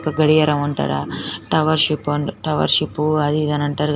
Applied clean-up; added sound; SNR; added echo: none; none; none; none.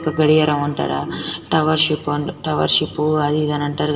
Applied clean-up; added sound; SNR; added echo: none; none; none; reverberation time 1.4 s.